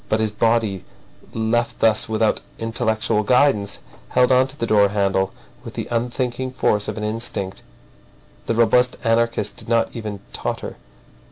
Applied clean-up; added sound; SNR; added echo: none; none; none; none.